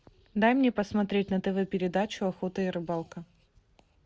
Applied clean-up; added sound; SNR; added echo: none; none; none; none.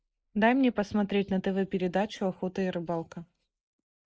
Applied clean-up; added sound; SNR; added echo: neural mask model Resemble Enhance denoiser.